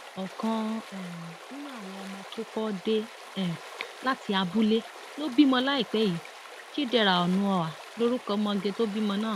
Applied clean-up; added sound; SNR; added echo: none; Stream; 15 dB; none.